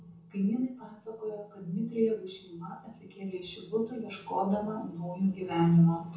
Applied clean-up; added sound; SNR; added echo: none; none; none; reverberation time 0.6 s.